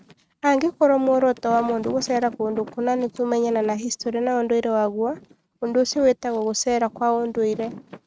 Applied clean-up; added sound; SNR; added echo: neural mask model RNNoise.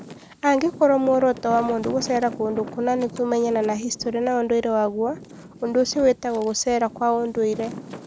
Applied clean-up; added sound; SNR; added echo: none; Wind; 16 dB; none.